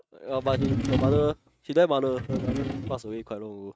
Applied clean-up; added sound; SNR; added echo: neural mask model RNNoise.